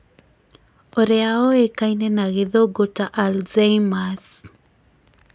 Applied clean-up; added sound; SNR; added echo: none; none; none; none.